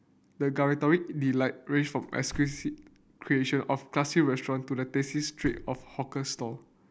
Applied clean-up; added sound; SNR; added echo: none; Slam; 19 dB; none.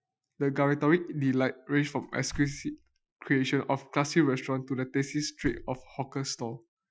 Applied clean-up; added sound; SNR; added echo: classical method Wiener filter.